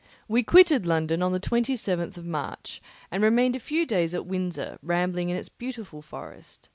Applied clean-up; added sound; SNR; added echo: none; none; none; none.